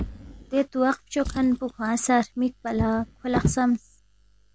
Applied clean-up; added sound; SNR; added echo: none; Drawer open or close; 8 dB; none.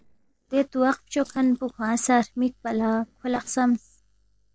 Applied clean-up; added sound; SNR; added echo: neural separator model SepFormer DNS4.